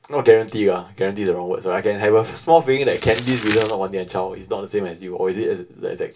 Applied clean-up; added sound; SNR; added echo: none; Crumpling, crinkling; 14 dB; reverberation time 0.2 s.